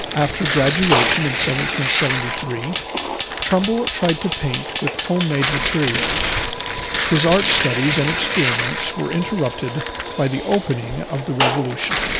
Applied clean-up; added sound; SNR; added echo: none; Fire + Tearing; -1 dB; none.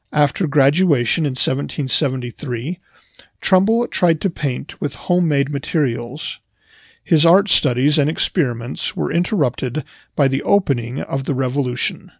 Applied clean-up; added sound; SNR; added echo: none; none; none; none.